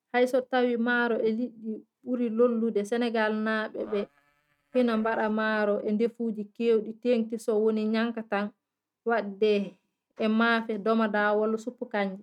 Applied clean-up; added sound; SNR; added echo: neural mask model RNNoise.